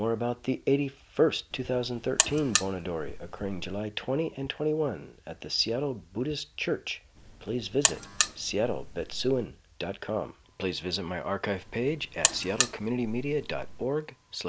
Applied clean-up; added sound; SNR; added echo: none; Alarm; 2 dB; none.